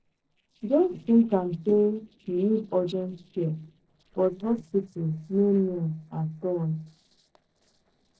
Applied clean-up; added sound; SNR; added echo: neural separator model SepFormer DNS4.